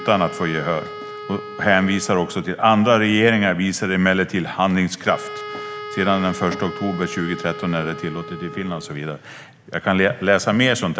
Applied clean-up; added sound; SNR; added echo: none; Wind instrument, woodwind instrument; 15 dB; none.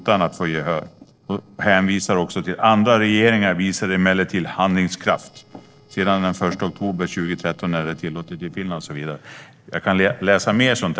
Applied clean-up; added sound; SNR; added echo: neural separator model SepFormer DNS4.